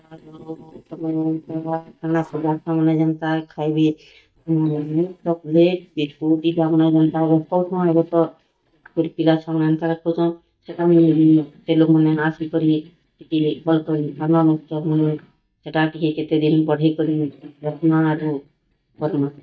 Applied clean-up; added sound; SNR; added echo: neural mask model DeepFilterNet 3.